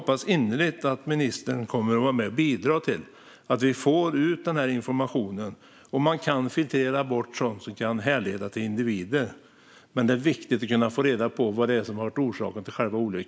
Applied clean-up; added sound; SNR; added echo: none; none; none; none.